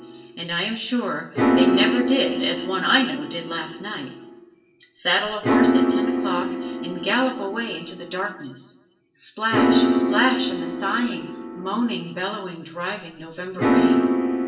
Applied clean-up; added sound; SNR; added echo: none; Piano; -3 dB; reverberation time 0.8 s.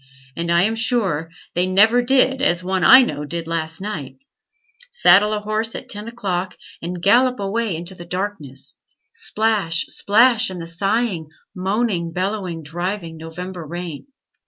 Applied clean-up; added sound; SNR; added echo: none; none; none; none.